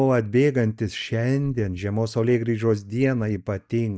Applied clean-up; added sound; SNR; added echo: neural mask model DeepFilterNet 3.